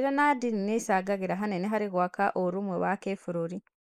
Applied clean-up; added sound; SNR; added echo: neural mask model Resemble Enhance denoiser.